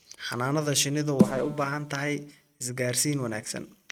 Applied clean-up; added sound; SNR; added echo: neural mask model RNNoise.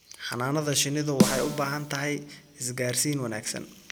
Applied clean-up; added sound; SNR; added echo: none; Snare drum; 1 dB; none.